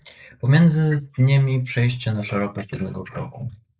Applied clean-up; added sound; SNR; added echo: neural mask model Resemble Enhance denoiser.